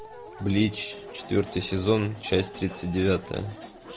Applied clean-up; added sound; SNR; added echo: none; Dog; 17 dB; none.